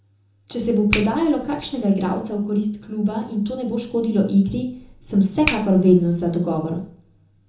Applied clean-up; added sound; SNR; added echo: none; Finger snapping; 14 dB; reverberation time 0.9 s.